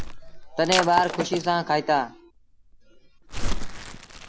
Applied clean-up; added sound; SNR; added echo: none; Crumpling, crinkling + Shatter; 3 dB; none.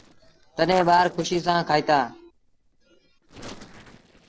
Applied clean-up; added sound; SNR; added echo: neural separator model SepFormer DNS4.